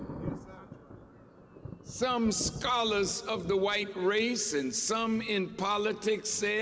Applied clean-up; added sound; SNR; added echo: none; Thunder; 14 dB; none.